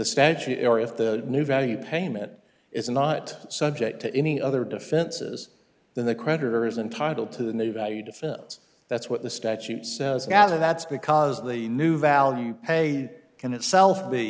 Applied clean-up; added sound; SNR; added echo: none; none; none; none.